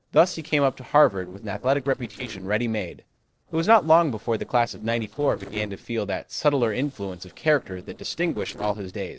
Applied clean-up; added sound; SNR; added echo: neural separator model SepFormer DNS4.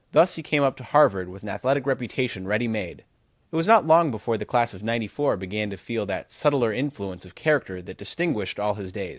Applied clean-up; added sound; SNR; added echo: none; none; none; none.